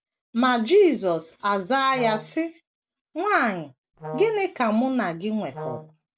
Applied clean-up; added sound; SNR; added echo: none; Brass instrument; 12 dB; none.